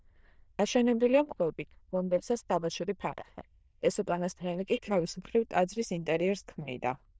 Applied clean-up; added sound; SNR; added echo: neural diffusion model UNIVERSE++.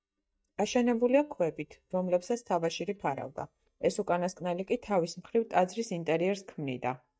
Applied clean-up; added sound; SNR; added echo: neural mask model DeepFilterNet 3.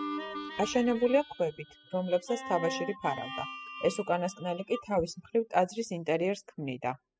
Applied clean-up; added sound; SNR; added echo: classical method spectral subtraction.